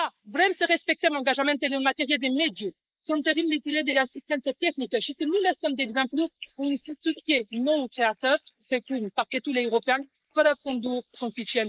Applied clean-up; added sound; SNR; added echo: neural mask model Resemble Enhance denoiser.